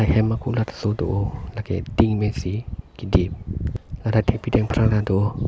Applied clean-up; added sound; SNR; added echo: none; none; none; none.